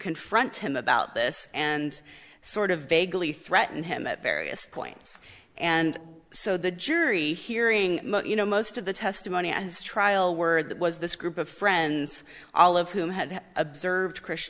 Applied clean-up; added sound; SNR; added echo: neural mask model Resemble Enhance denoiser.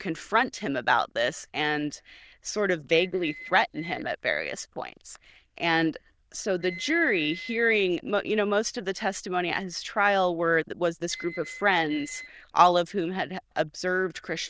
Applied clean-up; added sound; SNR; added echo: neural diffusion model UNIVERSE++.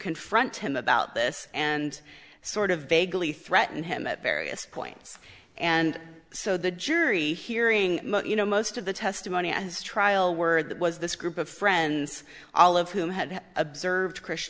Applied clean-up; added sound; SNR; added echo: none; none; none; none.